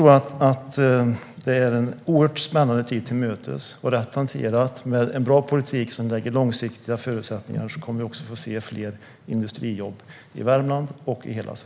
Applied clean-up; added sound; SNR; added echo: none; none; none; none.